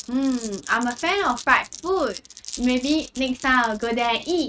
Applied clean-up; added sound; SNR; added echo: neural mask model RNNoise.